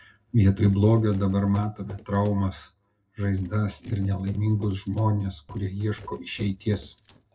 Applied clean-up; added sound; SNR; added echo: neural separator model SepFormer DNS4.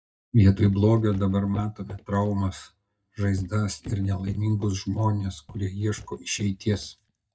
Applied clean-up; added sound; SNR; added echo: neural mask model DeepFilterNet 3.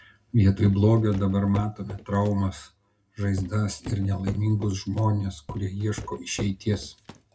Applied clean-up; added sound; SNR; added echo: none; Walk, footsteps; 14 dB; reverberation time 0.2 s.